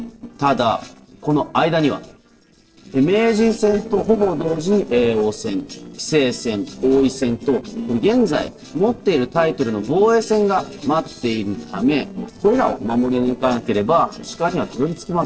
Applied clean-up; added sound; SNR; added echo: neural separator model SepFormer DNS4.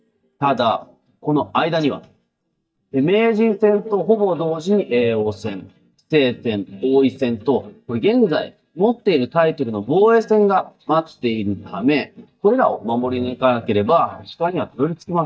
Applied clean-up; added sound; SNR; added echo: neural mask model DeepFilterNet 3.